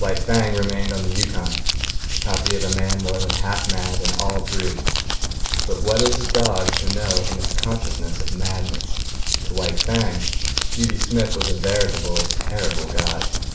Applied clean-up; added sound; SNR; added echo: none; Crumpling, crinkling; -4 dB; reverberation time 0.6 s.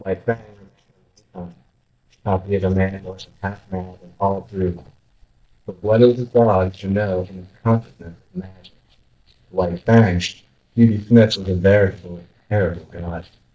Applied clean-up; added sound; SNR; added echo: neural mask model DeepFilterNet 3.